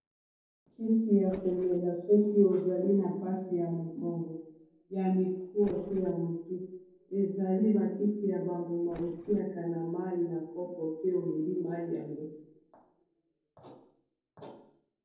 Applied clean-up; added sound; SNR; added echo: neural separator model SepFormer DNS4.